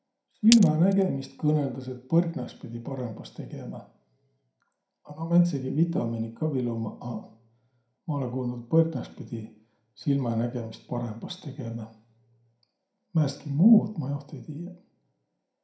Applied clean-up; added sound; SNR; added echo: none; Glass; 6 dB; reverberation time 0.4 s.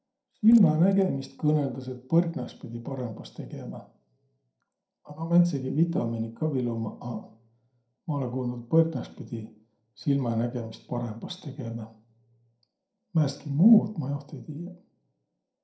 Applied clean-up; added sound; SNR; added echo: neural separator model SepFormer DNS4.